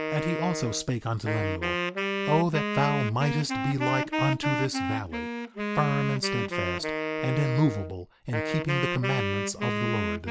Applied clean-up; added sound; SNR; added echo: none; Wind instrument, woodwind instrument; 1 dB; none.